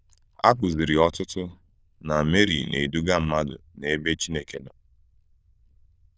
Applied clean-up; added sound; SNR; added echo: neural diffusion model UNIVERSE++.